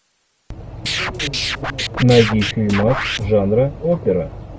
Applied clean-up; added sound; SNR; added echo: none; Scratching (performance technique); 5 dB; none.